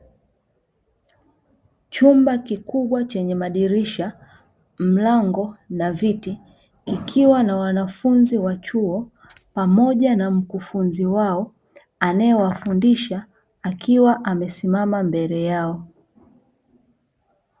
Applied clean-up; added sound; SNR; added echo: none; none; none; none.